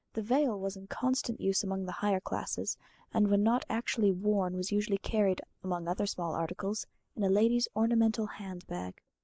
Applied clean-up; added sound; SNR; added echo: neural mask model Resemble Enhance denoiser.